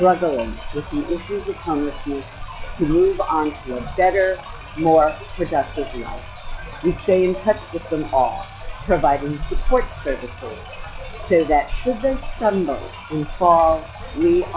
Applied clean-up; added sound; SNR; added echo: classical method log-MMSE.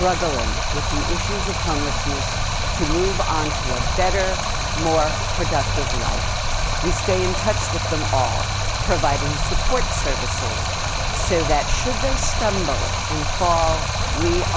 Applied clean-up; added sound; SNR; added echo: none; Stream; -4 dB; none.